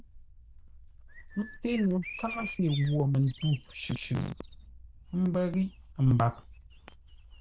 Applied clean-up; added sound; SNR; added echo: neural diffusion model UNIVERSE++.